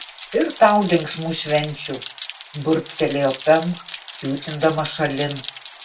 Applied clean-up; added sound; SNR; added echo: none; Rain; 9 dB; reverberation time 0.2 s.